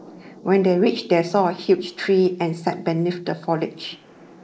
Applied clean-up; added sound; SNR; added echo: neural mask model Resemble Enhance denoiser.